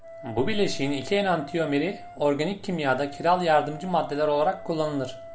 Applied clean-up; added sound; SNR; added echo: none; Wind instrument, woodwind instrument; 18 dB; none.